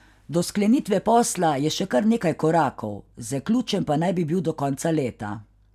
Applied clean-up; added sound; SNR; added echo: none; none; none; none.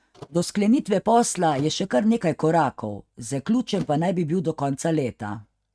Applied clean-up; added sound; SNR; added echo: neural mask model RNNoise.